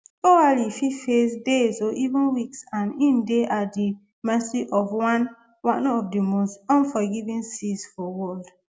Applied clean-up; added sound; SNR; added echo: none; none; none; none.